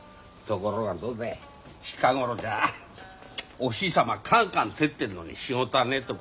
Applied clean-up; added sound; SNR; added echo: none; none; none; none.